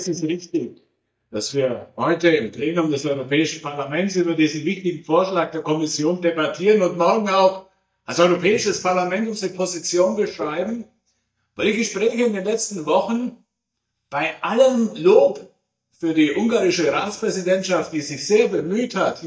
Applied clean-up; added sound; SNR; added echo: neural mask model DeepFilterNet 3.